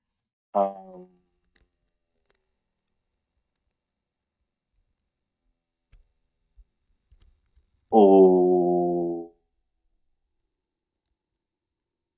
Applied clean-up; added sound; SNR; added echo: neural mask model DeepFilterNet 3.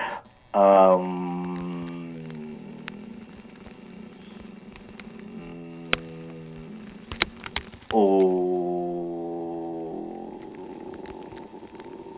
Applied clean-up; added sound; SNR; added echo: none; Crack / Crackle; 14 dB; reverberation time 0.3 s.